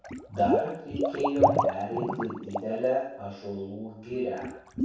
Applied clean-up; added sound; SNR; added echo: none; Water / Liquid; -1 dB; reverberation time 0.7 s.